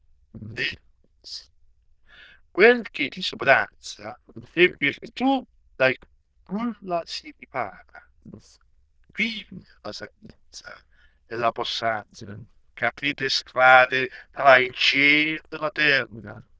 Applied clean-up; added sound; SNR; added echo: neural diffusion model UNIVERSE++.